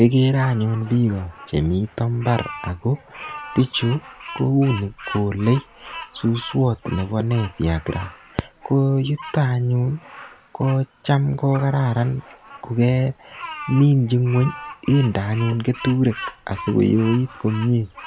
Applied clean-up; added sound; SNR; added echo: none; Bird vocalization, bird call, bird song; 17 dB; none.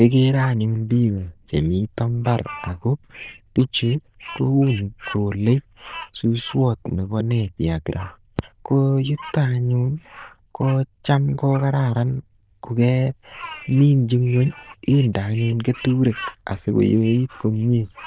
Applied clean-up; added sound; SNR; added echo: neural diffusion model UNIVERSE++.